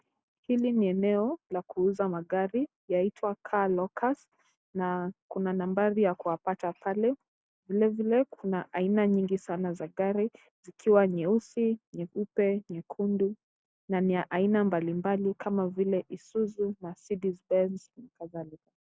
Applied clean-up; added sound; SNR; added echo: none; none; none; none.